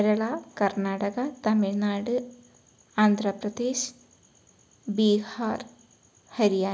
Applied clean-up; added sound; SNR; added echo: none; none; none; none.